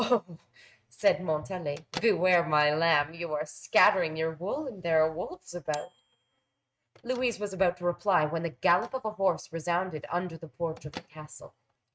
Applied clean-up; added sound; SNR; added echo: neural mask model RNNoise.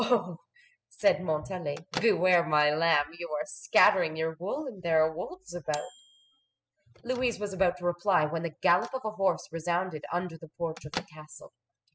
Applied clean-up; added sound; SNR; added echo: classical method spectral subtraction.